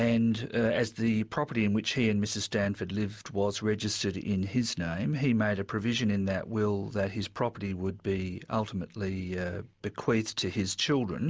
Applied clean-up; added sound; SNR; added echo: none; none; none; none.